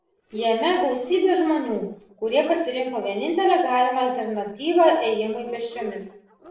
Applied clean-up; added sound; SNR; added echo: neural separator model SepFormer DNS4.